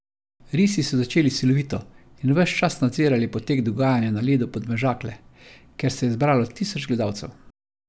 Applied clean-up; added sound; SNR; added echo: none; none; none; none.